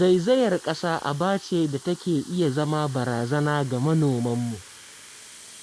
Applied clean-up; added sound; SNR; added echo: neural mask model Resemble Enhance denoiser.